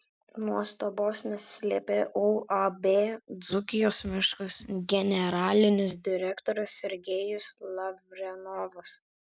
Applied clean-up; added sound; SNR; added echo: none; none; none; none.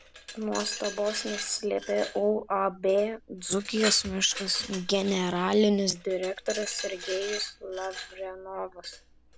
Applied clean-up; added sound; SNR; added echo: none; Glass; 12 dB; none.